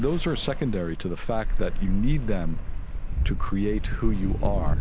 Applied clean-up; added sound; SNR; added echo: none; Ocean; -4 dB; none.